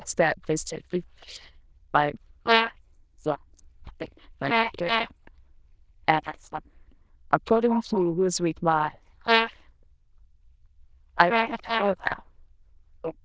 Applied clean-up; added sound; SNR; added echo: neural diffusion model UNIVERSE++.